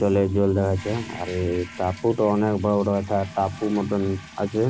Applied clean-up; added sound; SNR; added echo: none; Toilet flush; 18 dB; none.